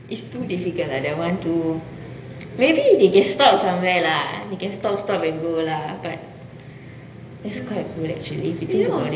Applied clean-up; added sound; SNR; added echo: none; none; none; reverberation time 1.4 s.